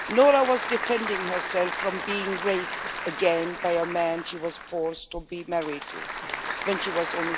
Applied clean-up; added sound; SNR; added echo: none; Applause / Crowd; 6 dB; none.